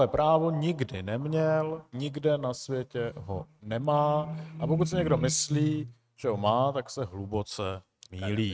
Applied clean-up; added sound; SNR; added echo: neural mask model RNNoise.